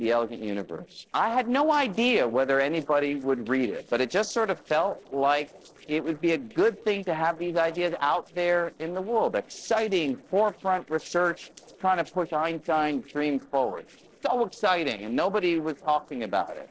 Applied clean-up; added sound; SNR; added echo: neural separator model SepFormer DNS4.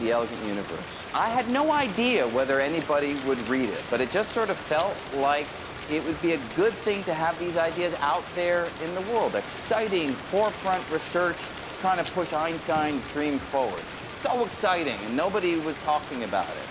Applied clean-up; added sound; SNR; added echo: none; Rain; 10 dB; none.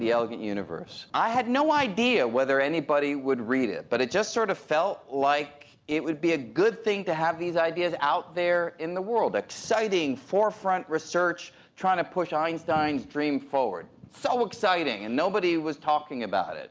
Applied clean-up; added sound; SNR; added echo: none; none; none; none.